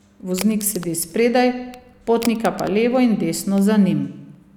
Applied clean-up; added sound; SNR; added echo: none; Crack; 19 dB; none.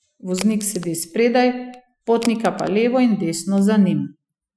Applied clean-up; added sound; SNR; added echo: classical method Wiener filter.